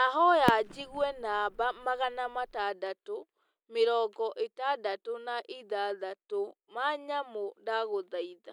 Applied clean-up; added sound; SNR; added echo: none; Fireworks; 8 dB; none.